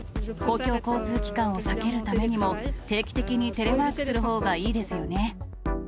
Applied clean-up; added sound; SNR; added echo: none; none; none; none.